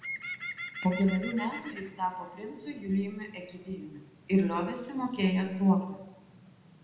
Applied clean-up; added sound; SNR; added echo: none; Bird; 14 dB; reverberation time 0.9 s.